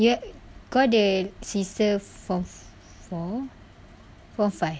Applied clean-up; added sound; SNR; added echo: none; none; none; none.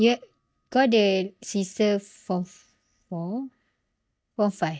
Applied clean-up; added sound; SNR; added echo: neural mask model DeepFilterNet 3.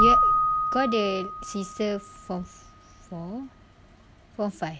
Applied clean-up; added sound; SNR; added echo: none; Keyboard (musical); -3 dB; none.